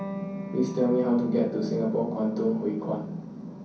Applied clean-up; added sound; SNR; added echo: none; Electric guitar; 11 dB; reverberation time 0.6 s.